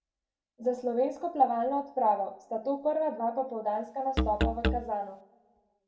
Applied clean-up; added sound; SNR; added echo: none; Musical instrument; 1 dB; reverberation time 0.7 s.